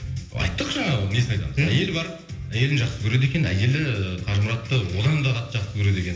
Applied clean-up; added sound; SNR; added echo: none; none; none; reverberation time 0.8 s.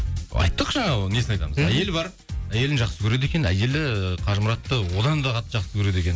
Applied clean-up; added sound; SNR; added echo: none; none; none; none.